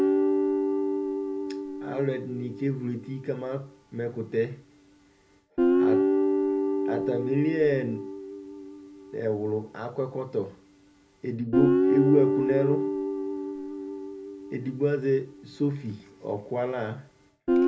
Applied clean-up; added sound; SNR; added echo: none; Guitar; -2 dB; reverberation time 0.3 s.